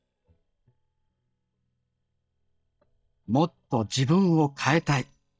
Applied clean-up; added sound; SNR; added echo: neural mask model DeepFilterNet 3.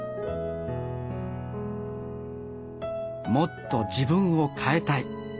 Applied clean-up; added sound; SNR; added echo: none; none; none; none.